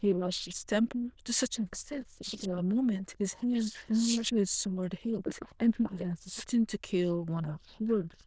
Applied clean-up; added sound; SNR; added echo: neural diffusion model UNIVERSE++.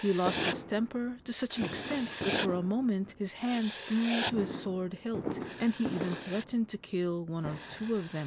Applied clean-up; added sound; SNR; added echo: none; Writing + Fireworks; 5 dB; none.